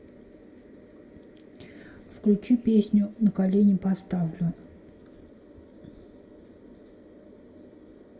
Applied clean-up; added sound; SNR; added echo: none; none; none; reverberation time 0.6 s.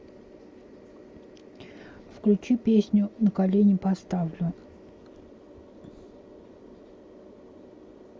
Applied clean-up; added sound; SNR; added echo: none; none; none; none.